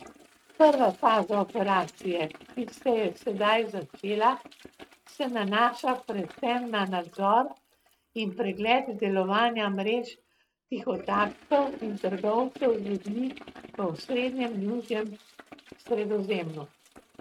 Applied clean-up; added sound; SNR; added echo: neural mask model RNNoise.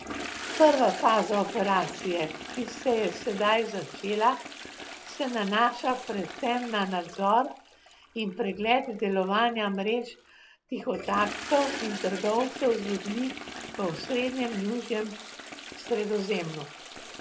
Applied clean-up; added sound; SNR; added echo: none; Toilet flush; 12 dB; none.